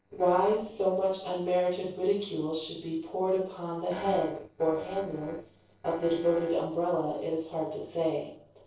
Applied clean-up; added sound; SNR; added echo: neural separator model SepFormer DNS4.